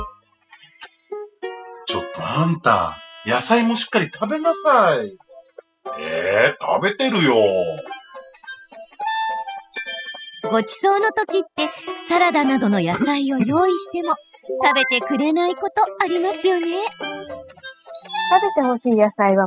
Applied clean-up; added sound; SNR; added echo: classical method spectral subtraction.